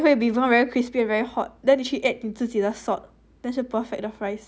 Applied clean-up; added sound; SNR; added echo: none; none; none; none.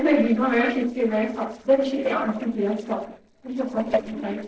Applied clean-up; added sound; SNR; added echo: neural separator model SepFormer DNS4.